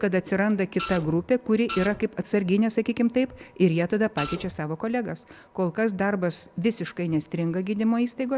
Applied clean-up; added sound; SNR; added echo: none; Printer; 10 dB; none.